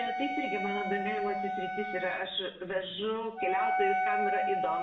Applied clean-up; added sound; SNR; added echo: none; Wind instrument, woodwind instrument; -1 dB; reverberation time 0.6 s.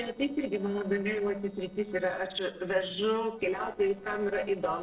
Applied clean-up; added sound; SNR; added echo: neural separator model SepFormer DNS4.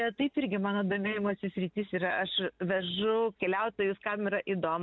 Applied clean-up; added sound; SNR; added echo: none; none; none; none.